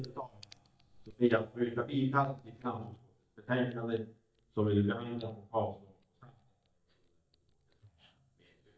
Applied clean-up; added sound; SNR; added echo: neural mask model DeepFilterNet 3.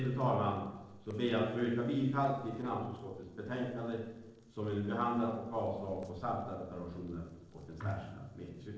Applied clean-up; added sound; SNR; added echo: neural separator model SepFormer DNS4.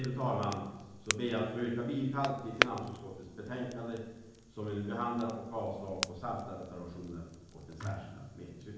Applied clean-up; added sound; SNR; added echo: none; Crackle; 4 dB; reverberation time 1.0 s.